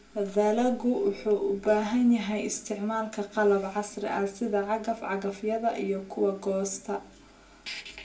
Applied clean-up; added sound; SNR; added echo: none; none; none; reverberation time 0.2 s.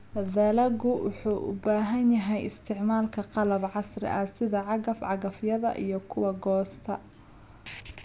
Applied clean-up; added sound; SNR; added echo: none; none; none; none.